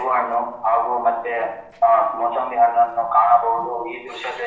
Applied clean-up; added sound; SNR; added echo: neural separator model SepFormer DNS4.